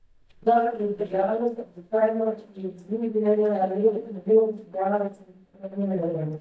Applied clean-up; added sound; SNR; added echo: neural mask model DeepFilterNet 3.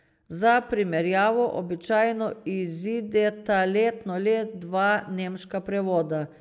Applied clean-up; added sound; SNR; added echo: none; none; none; none.